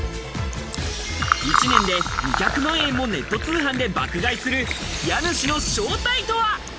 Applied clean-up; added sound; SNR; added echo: none; Fill (with liquid); 4 dB; none.